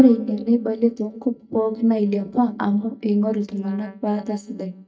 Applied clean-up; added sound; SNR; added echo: neural mask model DeepFilterNet 3.